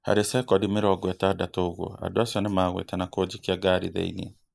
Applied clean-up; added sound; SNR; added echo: neural mask model Resemble Enhance denoiser.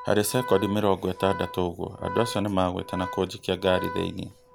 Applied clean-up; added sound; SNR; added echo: none; Organ; 12 dB; none.